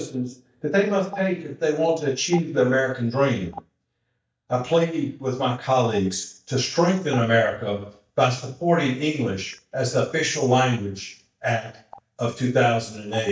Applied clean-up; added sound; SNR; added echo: neural mask model DeepFilterNet 3.